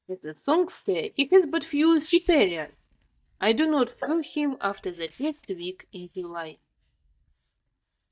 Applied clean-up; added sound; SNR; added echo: neural mask model DeepFilterNet 3.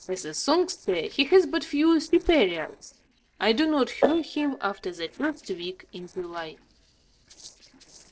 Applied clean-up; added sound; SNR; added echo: neural separator model SepFormer DNS4.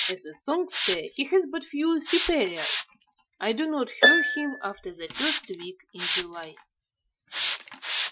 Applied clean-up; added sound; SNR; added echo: classical method Wiener filter.